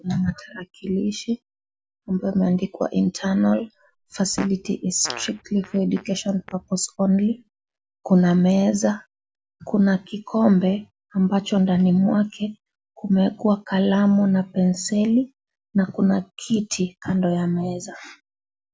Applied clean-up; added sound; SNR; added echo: none; Fart; 20 dB; none.